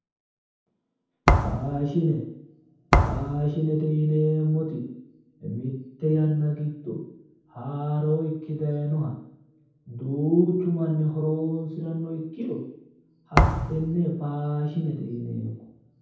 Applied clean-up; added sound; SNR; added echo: none; Thump, thud; -3 dB; reverberation time 0.9 s.